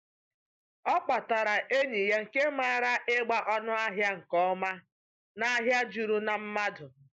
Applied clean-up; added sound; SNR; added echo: neural mask model Resemble Enhance denoiser.